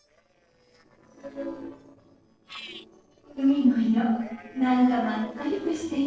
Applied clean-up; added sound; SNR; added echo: neural separator model SepFormer DNS4.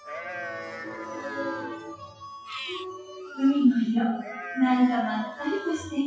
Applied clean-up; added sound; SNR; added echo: classical method WPE with log-MMSE.